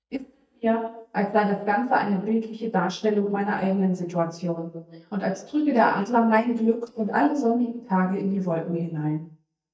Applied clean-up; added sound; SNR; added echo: neural mask model DeepFilterNet 3.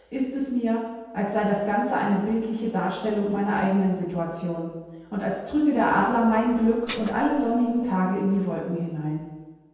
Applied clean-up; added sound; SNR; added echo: none; Dishes, pots, and pans; 13 dB; reverberation time 1.2 s.